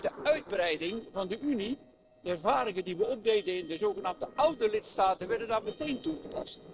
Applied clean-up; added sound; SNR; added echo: neural separator model SepFormer DNS4.